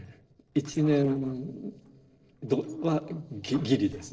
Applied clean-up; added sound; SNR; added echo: neural separator model SepFormer DNS4.